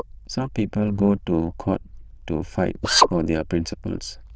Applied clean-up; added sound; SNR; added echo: neural diffusion model UNIVERSE++.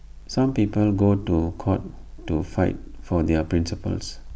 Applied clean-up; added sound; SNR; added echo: none; none; none; none.